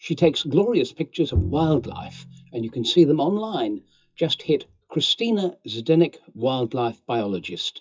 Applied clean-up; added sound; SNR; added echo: classical method WPE with log-MMSE.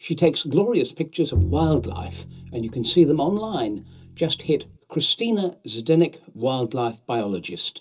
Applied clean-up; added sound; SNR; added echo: none; Bowed string instrument; 7 dB; reverberation time 0.2 s.